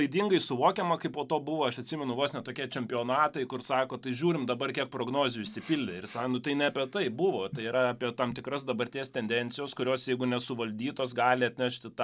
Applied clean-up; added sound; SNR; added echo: none; none; none; none.